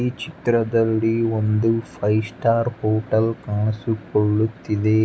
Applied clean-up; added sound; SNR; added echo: none; none; none; none.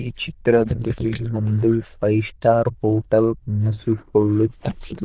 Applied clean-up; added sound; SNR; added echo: neural diffusion model UNIVERSE++.